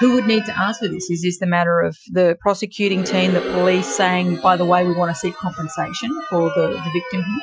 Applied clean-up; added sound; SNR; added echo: classical method Wiener filter.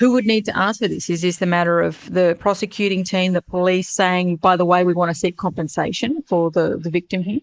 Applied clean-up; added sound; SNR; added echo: neural mask model Resemble Enhance denoiser.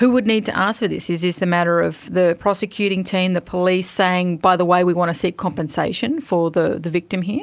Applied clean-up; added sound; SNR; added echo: none; none; none; none.